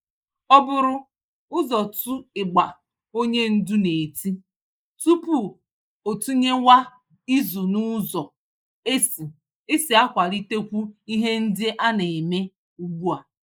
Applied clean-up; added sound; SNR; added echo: neural mask model Resemble Enhance denoiser.